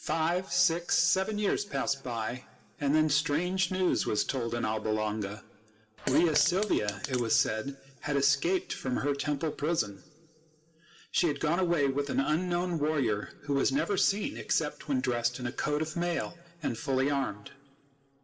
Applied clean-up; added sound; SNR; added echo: none; Fart; 9 dB; reverberation time 1.1 s.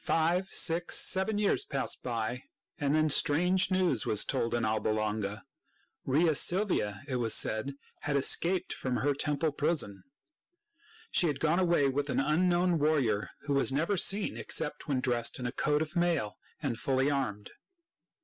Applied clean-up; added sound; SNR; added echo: none; none; none; none.